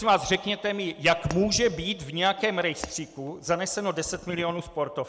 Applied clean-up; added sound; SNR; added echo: none; Shatter; 19 dB; none.